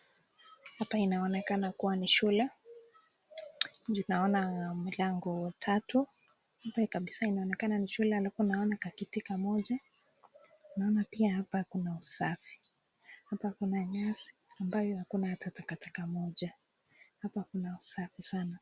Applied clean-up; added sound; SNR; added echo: none; none; none; none.